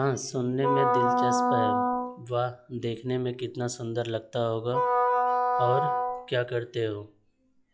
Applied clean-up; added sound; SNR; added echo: classical method log-MMSE.